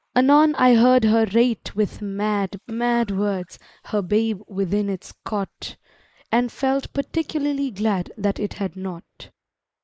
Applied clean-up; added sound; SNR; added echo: neural mask model Resemble Enhance denoiser.